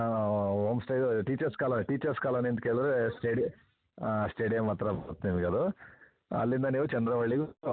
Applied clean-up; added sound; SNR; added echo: none; none; none; none.